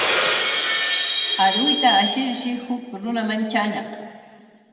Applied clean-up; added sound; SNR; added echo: none; Shatter; -3 dB; reverberation time 2.0 s.